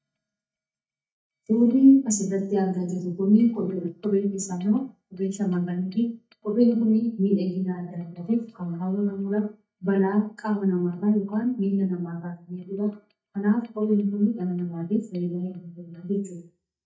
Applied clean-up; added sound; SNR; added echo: neural mask model DeepFilterNet 3.